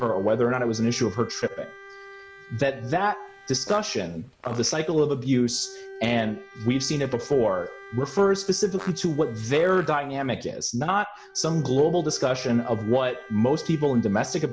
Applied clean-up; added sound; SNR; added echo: none; Fart + Bowed string instrument; 18 dB; none.